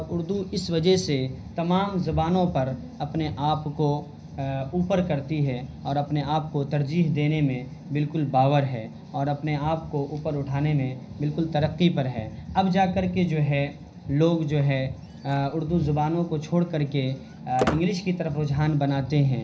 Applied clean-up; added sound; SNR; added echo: none; Squeak; 12 dB; reverberation time 0.5 s.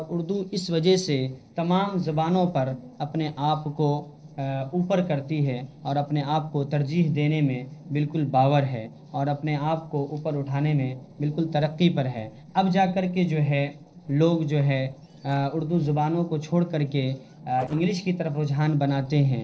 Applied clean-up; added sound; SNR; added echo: neural separator model SepFormer DNS4.